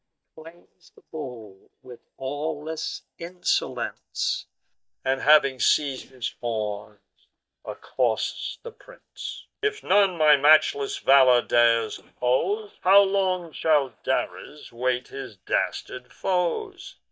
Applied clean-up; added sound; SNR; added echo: neural mask model DeepFilterNet 3.